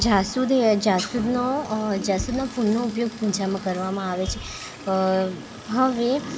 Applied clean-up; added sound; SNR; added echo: none; Bass drum + Stream; 14 dB; none.